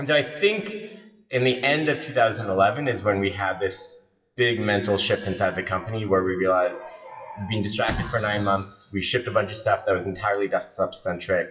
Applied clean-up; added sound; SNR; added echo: classical method WPE with log-MMSE.